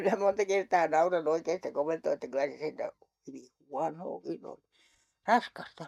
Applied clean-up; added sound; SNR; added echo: neural mask model DeepFilterNet 3.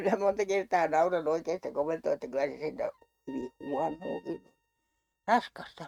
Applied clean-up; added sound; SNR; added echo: neural mask model RNNoise.